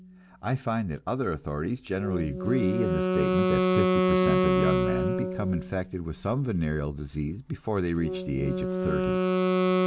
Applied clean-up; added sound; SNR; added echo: none; Wind instrument, woodwind instrument; -2 dB; none.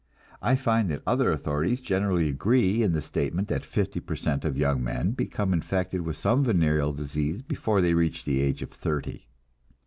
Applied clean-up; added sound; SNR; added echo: none; none; none; none.